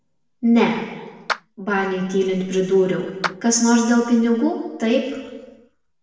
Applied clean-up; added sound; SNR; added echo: none; Clapping; 13 dB; reverberation time 1.2 s.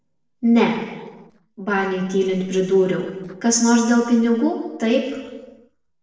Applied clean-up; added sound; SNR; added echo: neural separator model SepFormer DNS4.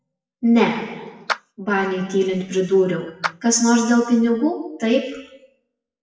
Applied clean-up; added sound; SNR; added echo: classical method WPE with log-MMSE.